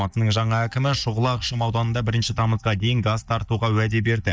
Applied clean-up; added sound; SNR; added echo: neural mask model DeepFilterNet 3.